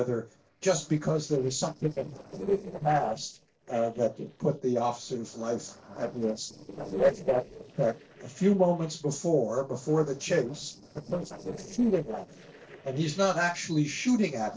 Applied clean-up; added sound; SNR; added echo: neural separator model SepFormer DNS4.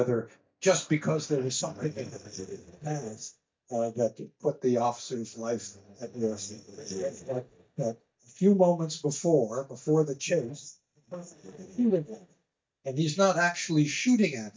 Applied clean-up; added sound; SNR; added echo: neural mask model DeepFilterNet 3.